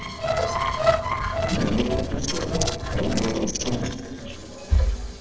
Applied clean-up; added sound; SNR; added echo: neural separator model SepFormer DNS4.